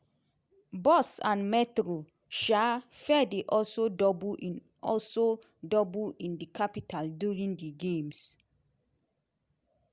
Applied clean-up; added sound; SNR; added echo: none; none; none; none.